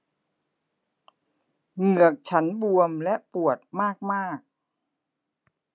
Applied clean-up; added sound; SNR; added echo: none; none; none; none.